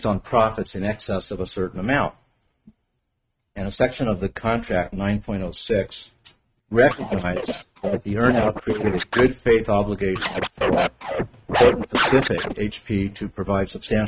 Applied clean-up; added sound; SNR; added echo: neural mask model RNNoise.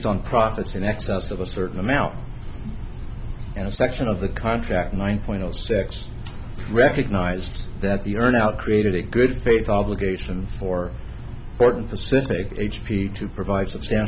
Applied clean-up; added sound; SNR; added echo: none; none; none; none.